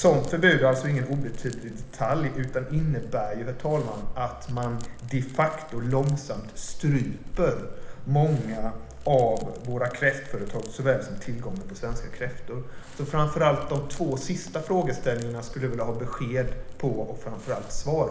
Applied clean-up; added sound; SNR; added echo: none; Crackle; 7 dB; reverberation time 1.0 s.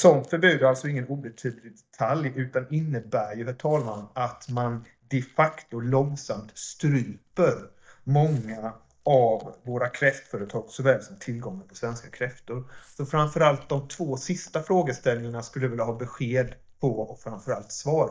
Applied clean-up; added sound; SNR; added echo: neural mask model DeepFilterNet 3.